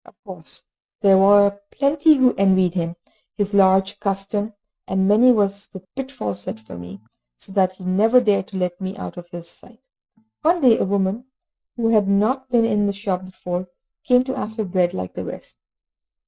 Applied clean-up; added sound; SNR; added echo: neural mask model DeepFilterNet 3.